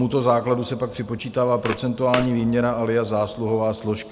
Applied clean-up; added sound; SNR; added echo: none; Walk, footsteps; 14 dB; none.